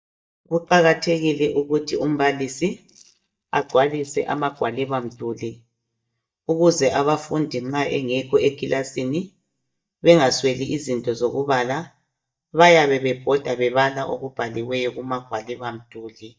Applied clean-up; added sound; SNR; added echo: neural mask model DeepFilterNet 3.